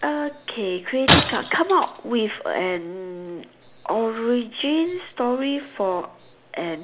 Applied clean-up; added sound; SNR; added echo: none; Shatter; 0 dB; none.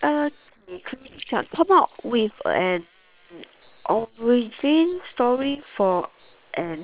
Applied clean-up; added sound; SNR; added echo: neural separator model SepFormer WHAM!.